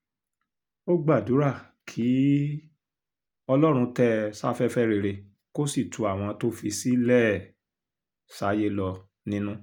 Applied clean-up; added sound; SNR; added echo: none; none; none; none.